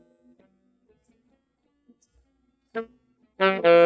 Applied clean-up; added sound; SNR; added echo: neural mask model DeepFilterNet 3.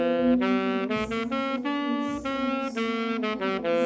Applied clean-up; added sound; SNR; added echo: none; Wind instrument, woodwind instrument; -2 dB; reverberation time 2.0 s.